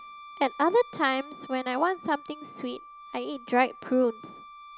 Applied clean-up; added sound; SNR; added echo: none; Wind instrument, woodwind instrument; 18 dB; none.